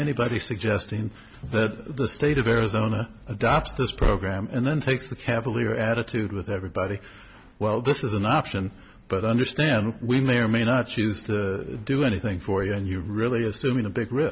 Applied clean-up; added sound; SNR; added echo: none; none; none; none.